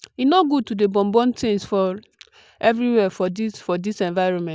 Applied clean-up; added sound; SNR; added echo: none; none; none; none.